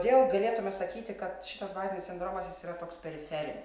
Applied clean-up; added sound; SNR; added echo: none; none; none; none.